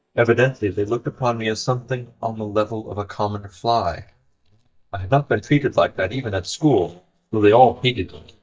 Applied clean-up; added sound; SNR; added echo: neural mask model DeepFilterNet 3.